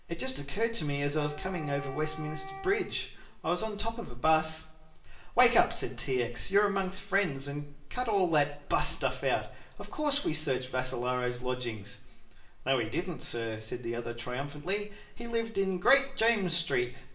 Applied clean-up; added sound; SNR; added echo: none; Wind instrument, woodwind instrument; 14 dB; reverberation time 0.6 s.